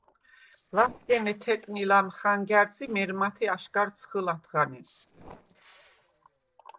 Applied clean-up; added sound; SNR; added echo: neural separator model SepFormer DNS4.